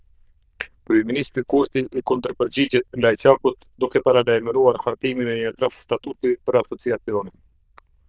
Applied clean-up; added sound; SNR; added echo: neural diffusion model UNIVERSE++.